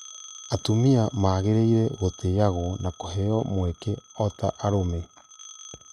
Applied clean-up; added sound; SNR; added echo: neural mask model RNNoise.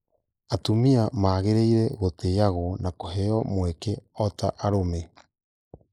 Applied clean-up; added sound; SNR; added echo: neural mask model Resemble Enhance denoiser.